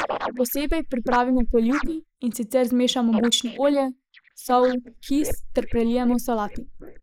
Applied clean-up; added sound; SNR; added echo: neural mask model Resemble Enhance denoiser.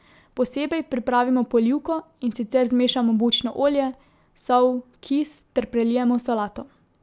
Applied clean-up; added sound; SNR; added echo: none; none; none; none.